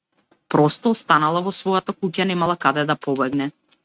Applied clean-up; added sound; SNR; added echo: neural mask model RNNoise.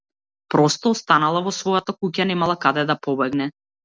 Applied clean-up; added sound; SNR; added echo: none; none; none; none.